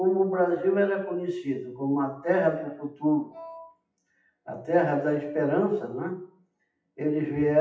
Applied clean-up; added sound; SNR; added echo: classical method WPE with log-MMSE.